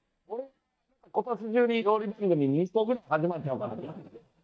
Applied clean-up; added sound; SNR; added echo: neural mask model DeepFilterNet 3.